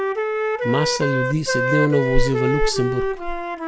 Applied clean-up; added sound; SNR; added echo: none; Wind instrument, woodwind instrument; 1 dB; none.